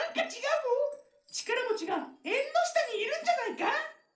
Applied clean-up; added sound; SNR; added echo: neural separator model SepFormer DNS4.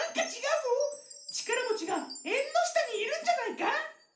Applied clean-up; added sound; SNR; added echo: none; Chime; 16 dB; reverberation time 0.4 s.